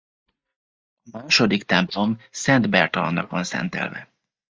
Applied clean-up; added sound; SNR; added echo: neural mask model DeepFilterNet 3.